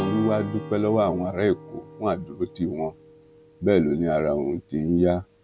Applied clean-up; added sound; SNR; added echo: none; Acoustic guitar / Strum; 15 dB; none.